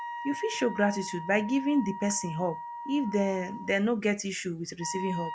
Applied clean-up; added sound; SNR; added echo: none; Wind instrument, woodwind instrument; 10 dB; none.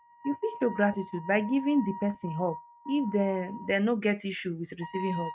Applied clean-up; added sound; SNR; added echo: neural mask model RNNoise.